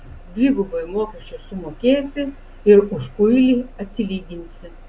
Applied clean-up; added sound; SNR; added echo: none; Bus; 19 dB; none.